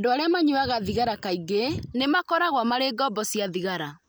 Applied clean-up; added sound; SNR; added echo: none; none; none; none.